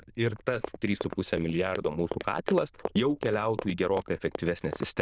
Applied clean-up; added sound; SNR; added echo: neural diffusion model UNIVERSE++.